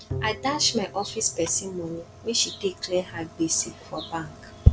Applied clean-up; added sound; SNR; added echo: none; Bowed string instrument; 15 dB; none.